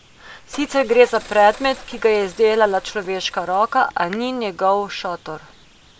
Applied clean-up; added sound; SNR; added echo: none; Car; 19 dB; none.